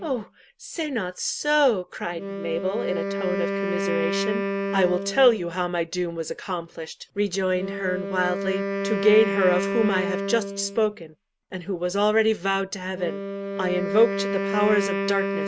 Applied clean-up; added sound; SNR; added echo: none; Wind instrument, woodwind instrument; 4 dB; none.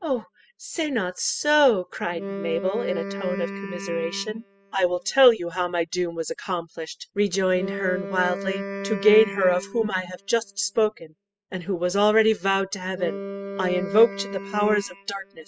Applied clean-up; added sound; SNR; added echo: classical method spectral subtraction.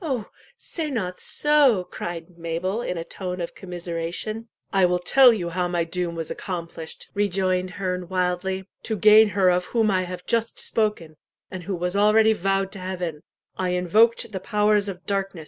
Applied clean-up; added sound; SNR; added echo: none; none; none; none.